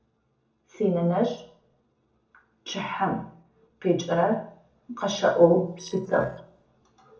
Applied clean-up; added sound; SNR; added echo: neural separator model SepFormer DNS4.